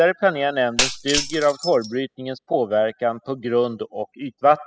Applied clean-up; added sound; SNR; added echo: classical method spectral subtraction.